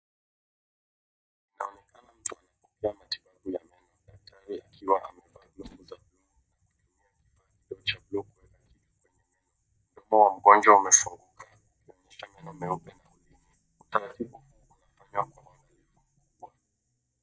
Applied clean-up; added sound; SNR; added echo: neural mask model DeepFilterNet 3.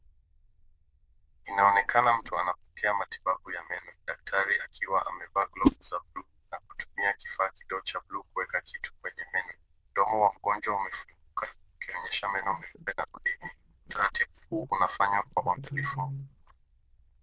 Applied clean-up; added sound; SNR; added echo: neural diffusion model UNIVERSE++.